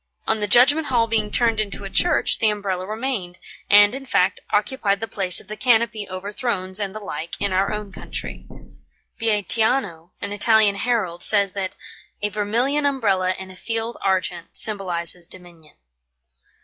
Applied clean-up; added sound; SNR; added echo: classical method log-MMSE.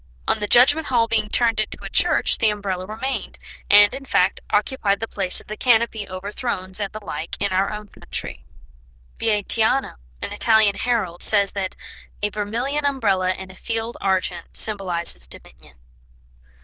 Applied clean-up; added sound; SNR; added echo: neural diffusion model UNIVERSE++.